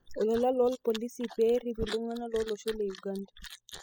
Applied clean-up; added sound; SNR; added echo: classical method spectral subtraction.